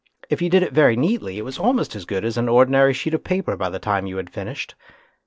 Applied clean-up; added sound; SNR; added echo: neural separator model SepFormer DNS4.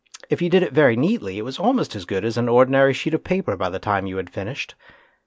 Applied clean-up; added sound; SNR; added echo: none; none; none; none.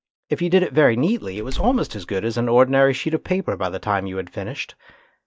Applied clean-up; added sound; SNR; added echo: neural mask model DeepFilterNet 3.